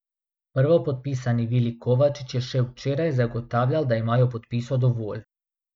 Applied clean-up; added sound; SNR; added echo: none; none; none; none.